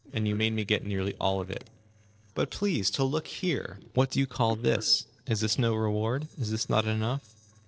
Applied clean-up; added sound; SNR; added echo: neural separator model SepFormer DNS4.